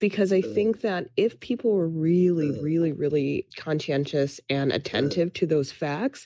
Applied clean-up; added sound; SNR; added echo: neural mask model DeepFilterNet 3.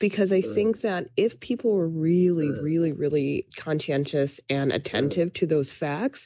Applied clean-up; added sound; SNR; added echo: neural mask model Resemble Enhance denoiser.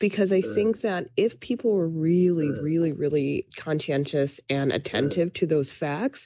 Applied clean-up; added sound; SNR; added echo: none; Burping, eructation; 12 dB; none.